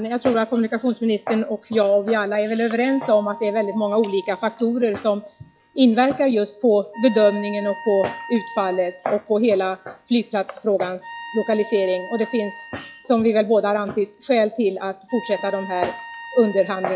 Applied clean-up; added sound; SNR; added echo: classical method log-MMSE.